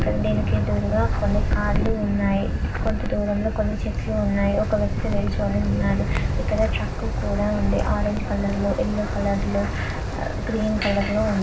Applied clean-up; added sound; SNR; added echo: none; Wind; -1 dB; reverberation time 0.4 s.